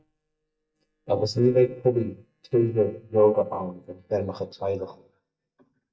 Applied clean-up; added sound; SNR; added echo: neural mask model DeepFilterNet 3.